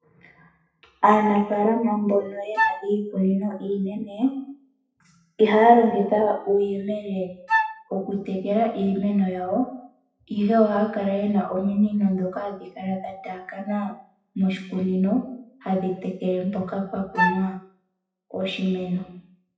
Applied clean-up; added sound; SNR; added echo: classical method WPE with log-MMSE.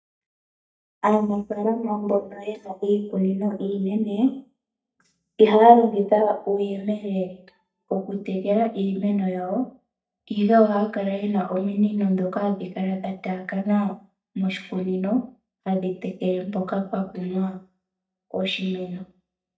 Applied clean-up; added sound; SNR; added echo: neural mask model DeepFilterNet 3.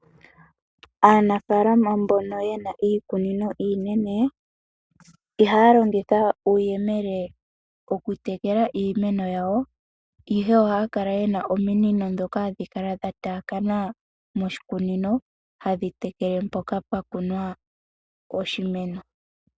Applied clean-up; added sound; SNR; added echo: none; none; none; none.